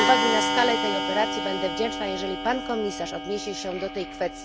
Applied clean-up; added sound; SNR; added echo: none; Clock; 0 dB; none.